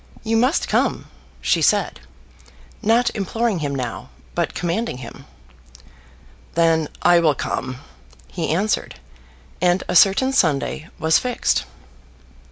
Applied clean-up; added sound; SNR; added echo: none; none; none; none.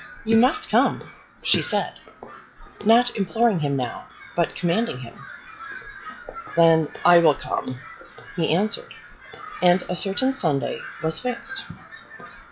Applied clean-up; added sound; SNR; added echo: classical method log-MMSE.